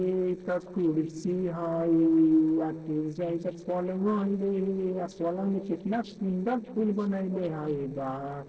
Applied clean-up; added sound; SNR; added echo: neural separator model SepFormer DNS4.